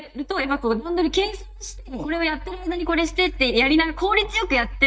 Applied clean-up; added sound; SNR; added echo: neural mask model DeepFilterNet 3.